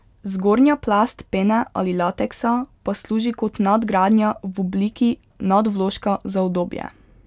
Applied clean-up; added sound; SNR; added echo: none; none; none; none.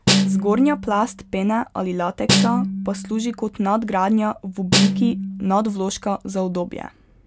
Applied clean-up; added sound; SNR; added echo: none; Snare drum; 1 dB; none.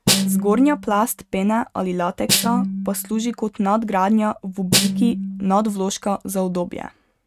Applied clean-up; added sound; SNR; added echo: neural mask model RNNoise.